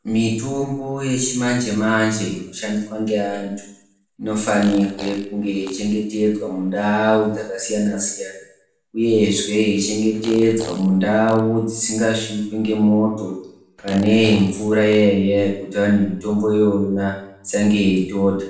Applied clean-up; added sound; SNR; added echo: none; Fart; 18 dB; reverberation time 0.7 s.